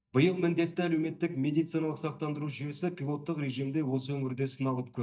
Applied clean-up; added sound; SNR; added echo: neural mask model DeepFilterNet 3.